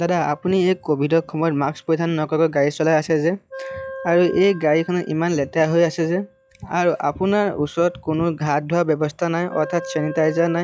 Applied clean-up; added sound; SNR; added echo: classical method log-MMSE.